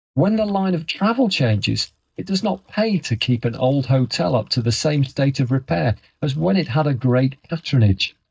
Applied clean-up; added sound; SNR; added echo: neural mask model DeepFilterNet 3.